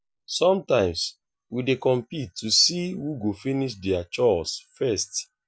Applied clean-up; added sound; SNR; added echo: none; none; none; none.